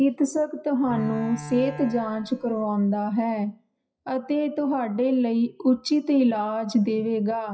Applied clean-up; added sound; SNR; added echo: classical method WPE with log-MMSE.